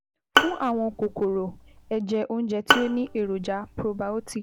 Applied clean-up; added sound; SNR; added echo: none; Bowed string instrument; 0 dB; none.